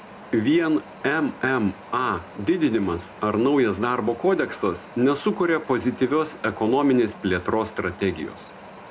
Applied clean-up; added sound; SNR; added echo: none; Wind; 19 dB; none.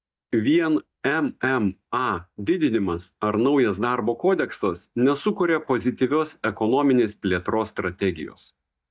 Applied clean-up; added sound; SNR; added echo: neural mask model DeepFilterNet 3.